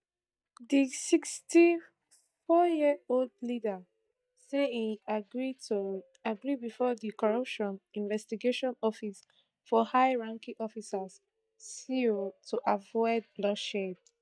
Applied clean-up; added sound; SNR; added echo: neural mask model DeepFilterNet 3.